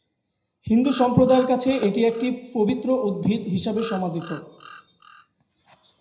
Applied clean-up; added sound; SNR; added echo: none; Bird vocalization, bird call, bird song; 20 dB; reverberation time 0.8 s.